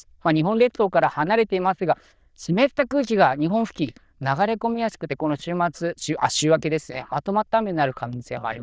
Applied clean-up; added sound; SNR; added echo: neural diffusion model UNIVERSE++.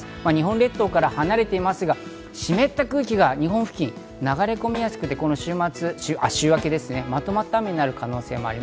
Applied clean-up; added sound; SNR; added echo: none; Snare drum; 18 dB; none.